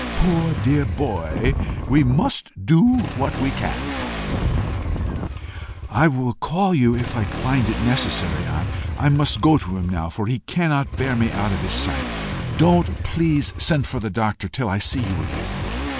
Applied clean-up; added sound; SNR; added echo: none; Motorcycle / Accelerating, revving, vroom + Wind; 5 dB; none.